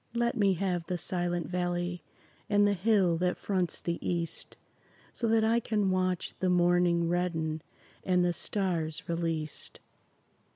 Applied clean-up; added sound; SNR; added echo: none; none; none; none.